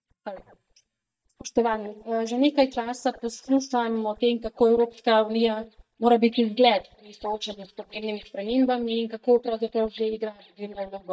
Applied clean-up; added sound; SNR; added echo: neural mask model DeepFilterNet 3.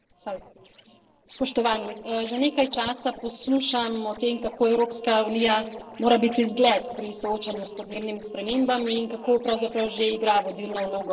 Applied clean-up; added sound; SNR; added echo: neural separator model SepFormer DNS4.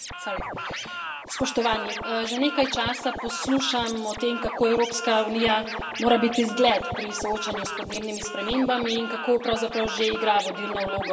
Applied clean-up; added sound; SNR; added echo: none; Scratching (performance technique); 8 dB; reverberation time 1.7 s.